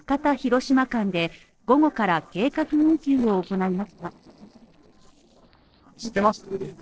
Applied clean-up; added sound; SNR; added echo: neural separator model SepFormer DNS4.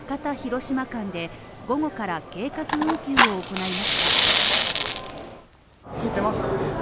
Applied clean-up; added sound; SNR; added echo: none; Fire; -5 dB; none.